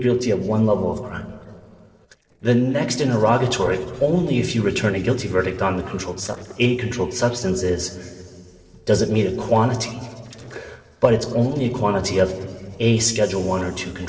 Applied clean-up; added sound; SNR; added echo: neural separator model SepFormer DNS4.